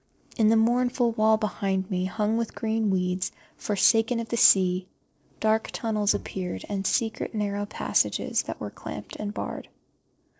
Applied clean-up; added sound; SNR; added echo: neural separator model SepFormer DNS4.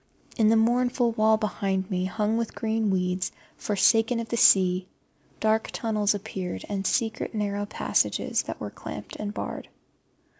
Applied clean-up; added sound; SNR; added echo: none; none; none; none.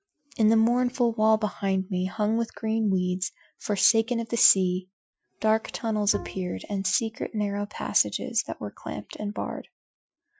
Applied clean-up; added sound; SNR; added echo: classical method Wiener filter.